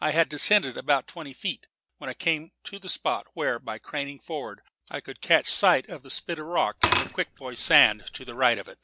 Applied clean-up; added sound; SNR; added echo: none; Glass / Liquid; 3 dB; none.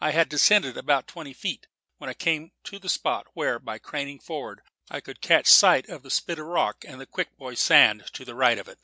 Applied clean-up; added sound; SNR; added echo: none; none; none; none.